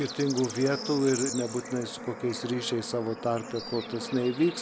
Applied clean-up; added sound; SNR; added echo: none; Bird / Insect / Frog; 10 dB; none.